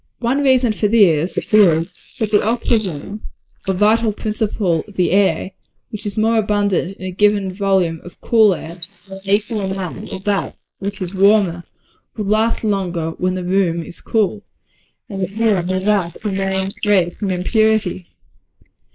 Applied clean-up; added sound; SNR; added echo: neural mask model Resemble Enhance denoiser.